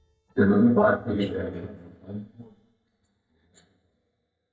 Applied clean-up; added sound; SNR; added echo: neural mask model DeepFilterNet 3.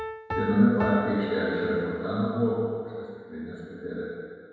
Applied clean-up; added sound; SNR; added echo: none; Piano; 10 dB; reverberation time 1.9 s.